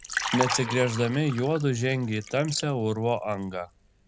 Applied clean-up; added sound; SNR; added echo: none; Liquid; 9 dB; none.